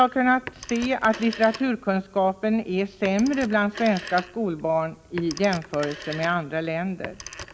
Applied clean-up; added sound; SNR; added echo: none; Telephone; 16 dB; none.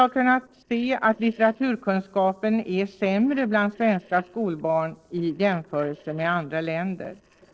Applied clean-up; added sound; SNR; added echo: neural separator model SepFormer DNS4.